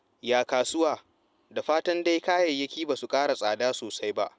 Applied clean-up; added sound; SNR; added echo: none; none; none; none.